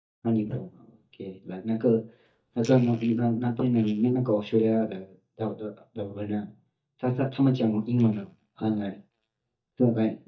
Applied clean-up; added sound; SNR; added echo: neural mask model DeepFilterNet 3.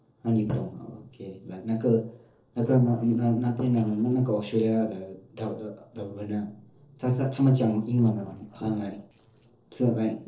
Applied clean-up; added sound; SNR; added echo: neural separator model SepFormer DNS4.